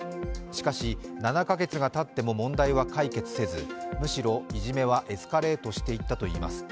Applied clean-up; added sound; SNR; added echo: none; none; none; none.